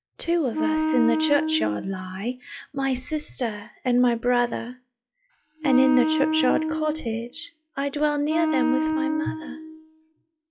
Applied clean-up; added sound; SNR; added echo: classical method log-MMSE.